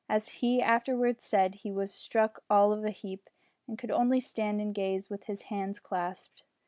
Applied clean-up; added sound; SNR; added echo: none; none; none; none.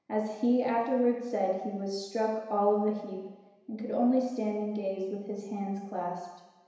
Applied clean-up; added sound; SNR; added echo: none; none; none; reverberation time 1.0 s.